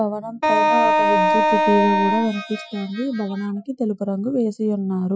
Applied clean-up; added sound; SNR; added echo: classical method Wiener filter.